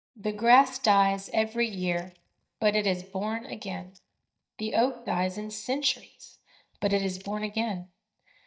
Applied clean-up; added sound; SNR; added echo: neural mask model DeepFilterNet 3.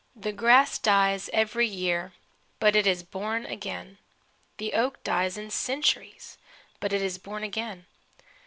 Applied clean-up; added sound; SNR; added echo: none; none; none; none.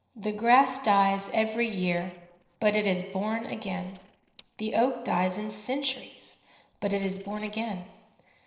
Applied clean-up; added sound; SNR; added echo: neural separator model SepFormer DNS4.